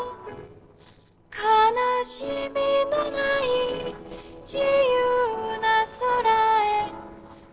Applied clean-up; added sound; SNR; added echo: neural separator model SepFormer DNS4.